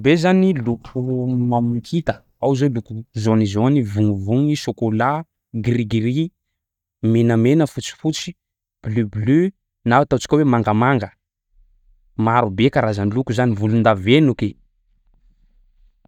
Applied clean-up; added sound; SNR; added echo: neural mask model DeepFilterNet 3.